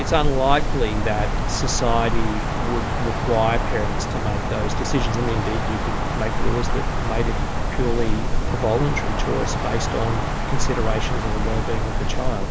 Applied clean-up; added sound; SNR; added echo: none; Wind; -4 dB; none.